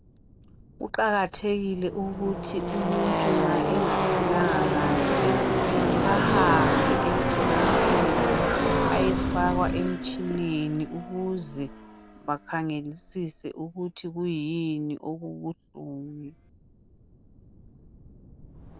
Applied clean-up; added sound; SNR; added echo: none; Car passing by / Race car, auto racing; -3 dB; none.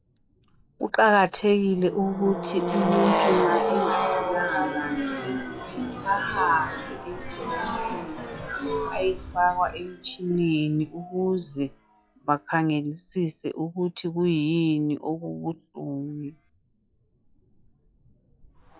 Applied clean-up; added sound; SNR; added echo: classical method log-MMSE.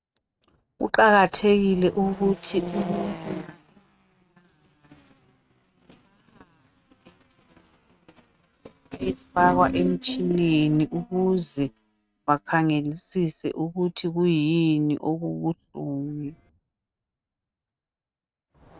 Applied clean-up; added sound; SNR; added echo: neural mask model RNNoise.